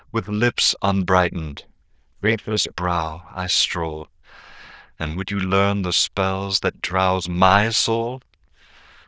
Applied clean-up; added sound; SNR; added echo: neural diffusion model UNIVERSE++.